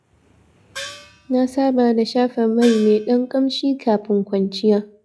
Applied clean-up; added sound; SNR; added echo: classical method log-MMSE.